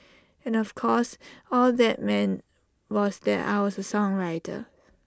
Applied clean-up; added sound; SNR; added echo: none; none; none; none.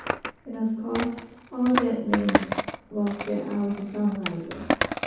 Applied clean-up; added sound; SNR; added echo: none; Skateboard; 2 dB; reverberation time 0.9 s.